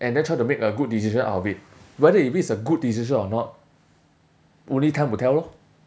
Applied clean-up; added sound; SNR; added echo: none; none; none; none.